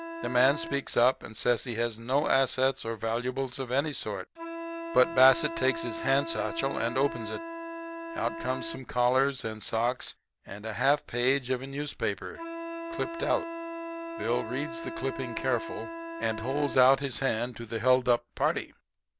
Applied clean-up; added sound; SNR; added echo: none; Wind instrument, woodwind instrument; 11 dB; none.